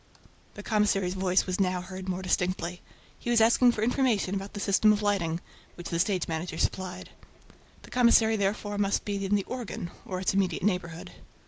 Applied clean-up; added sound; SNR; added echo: none; none; none; none.